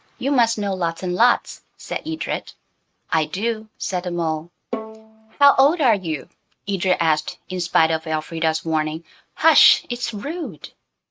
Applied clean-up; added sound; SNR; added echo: neural mask model RNNoise.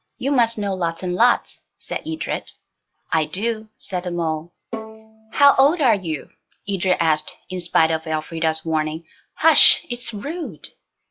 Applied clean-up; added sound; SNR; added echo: classical method log-MMSE.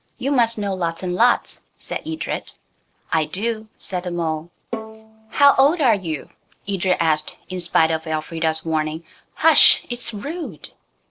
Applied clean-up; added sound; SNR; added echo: neural separator model SepFormer DNS4.